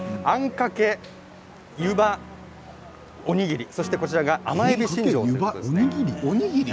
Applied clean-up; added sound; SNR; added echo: none; Piano; 15 dB; none.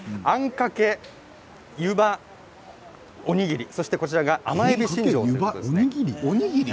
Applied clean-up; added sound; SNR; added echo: none; none; none; none.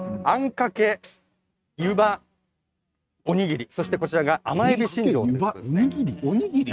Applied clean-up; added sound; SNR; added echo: neural mask model RNNoise.